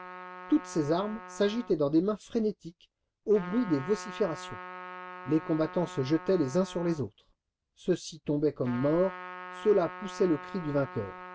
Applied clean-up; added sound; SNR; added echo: none; Trumpet; 15 dB; none.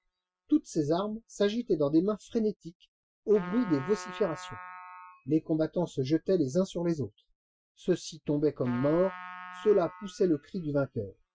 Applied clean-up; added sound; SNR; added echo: classical method Wiener filter.